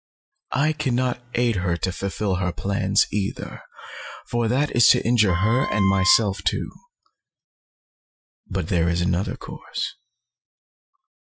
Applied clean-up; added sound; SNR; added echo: classical method Wiener filter.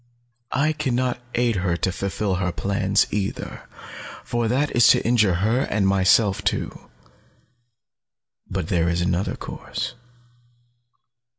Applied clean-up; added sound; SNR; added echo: none; none; none; none.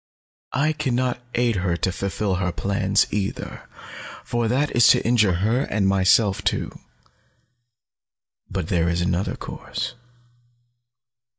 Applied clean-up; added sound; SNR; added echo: neural mask model DeepFilterNet 3.